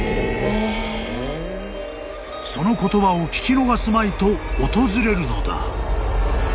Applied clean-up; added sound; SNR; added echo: none; Hiss; 17 dB; none.